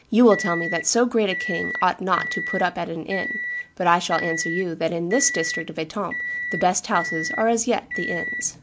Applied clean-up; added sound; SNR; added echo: none; Microwave oven; 7 dB; none.